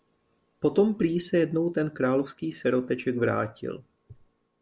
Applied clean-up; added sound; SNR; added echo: none; none; none; none.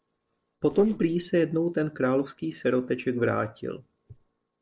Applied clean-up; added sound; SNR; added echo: neural separator model SepFormer DNS4.